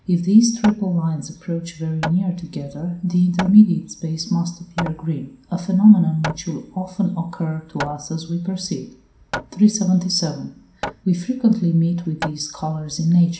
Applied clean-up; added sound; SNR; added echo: none; Hammer; 16 dB; reverberation time 0.5 s.